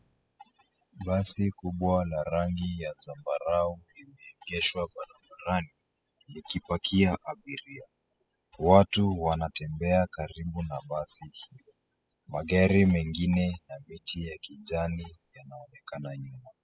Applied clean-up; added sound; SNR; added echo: classical method spectral subtraction.